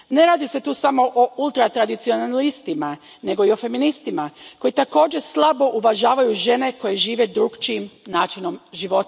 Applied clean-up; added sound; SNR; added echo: none; none; none; none.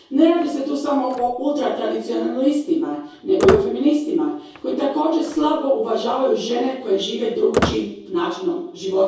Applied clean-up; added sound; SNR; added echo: none; Squeak; 10 dB; reverberation time 0.6 s.